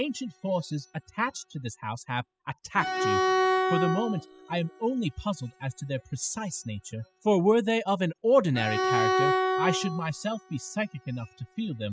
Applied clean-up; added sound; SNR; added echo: classical method spectral subtraction.